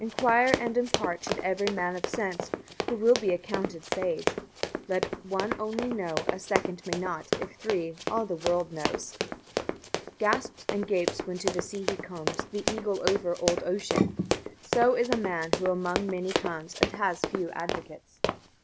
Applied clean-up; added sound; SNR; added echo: none; Run; 2 dB; none.